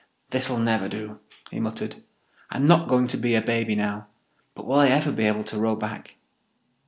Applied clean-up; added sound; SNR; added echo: none; none; none; none.